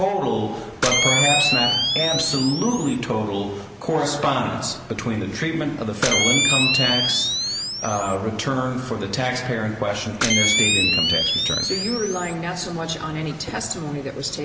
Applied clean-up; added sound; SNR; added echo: none; Camera; 0 dB; none.